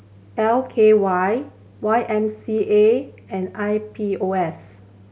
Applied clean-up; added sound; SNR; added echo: none; none; none; none.